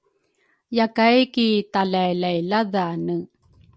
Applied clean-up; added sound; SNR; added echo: none; none; none; none.